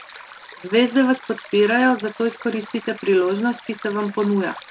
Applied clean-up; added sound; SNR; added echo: none; Stream; 16 dB; none.